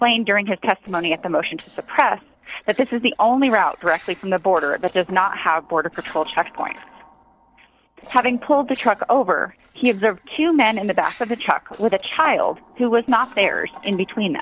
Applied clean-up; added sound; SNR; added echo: neural separator model SepFormer DNS4.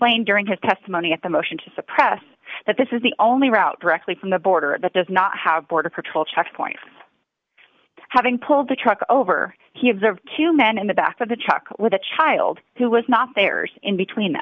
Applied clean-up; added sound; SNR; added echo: none; none; none; none.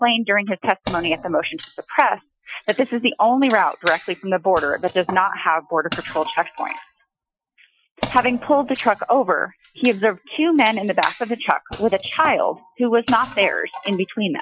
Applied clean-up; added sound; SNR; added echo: classical method Wiener filter.